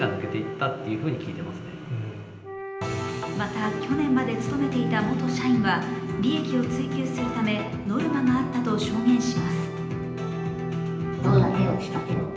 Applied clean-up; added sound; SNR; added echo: none; Wind instrument, woodwind instrument; 11 dB; reverberation time 0.9 s.